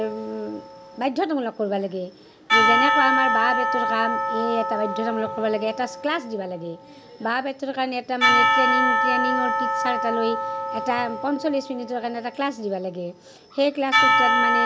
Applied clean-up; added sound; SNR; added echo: none; Percussion; -3 dB; none.